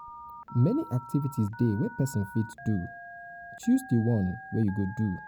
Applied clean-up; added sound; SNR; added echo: none; Telephone; 16 dB; none.